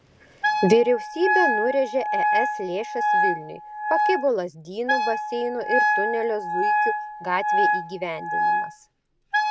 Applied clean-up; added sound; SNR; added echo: none; Wind instrument, woodwind instrument; -2 dB; none.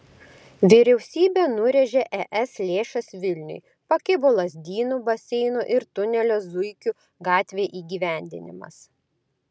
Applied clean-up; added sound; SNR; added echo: none; none; none; none.